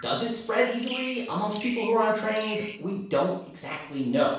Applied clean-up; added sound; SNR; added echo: none; Bird vocalization, bird call, bird song; 15 dB; reverberation time 0.7 s.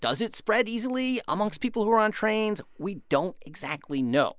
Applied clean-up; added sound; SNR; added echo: none; none; none; none.